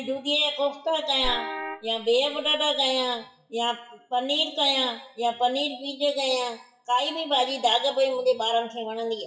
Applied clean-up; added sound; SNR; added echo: classical method WPE with log-MMSE.